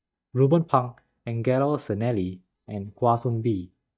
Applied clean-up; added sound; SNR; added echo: neural mask model DeepFilterNet 3.